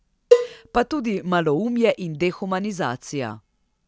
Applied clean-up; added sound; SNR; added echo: none; Cowbell; -2 dB; none.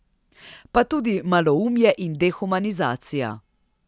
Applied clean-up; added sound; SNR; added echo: none; none; none; none.